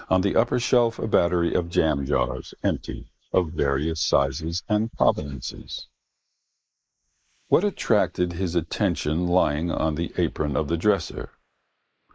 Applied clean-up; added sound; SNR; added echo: neural mask model Resemble Enhance denoiser.